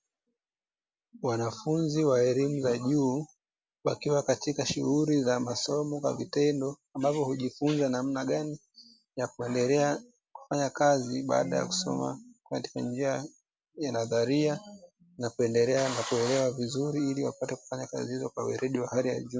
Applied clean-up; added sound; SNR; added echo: none; none; none; none.